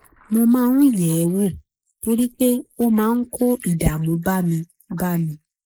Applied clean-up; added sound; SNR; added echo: neural mask model Resemble Enhance denoiser.